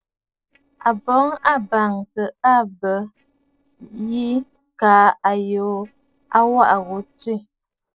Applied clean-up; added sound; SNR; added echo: neural separator model SepFormer DNS4.